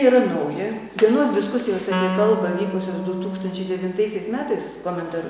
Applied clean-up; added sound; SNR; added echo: none; Wind instrument, woodwind instrument; 6 dB; none.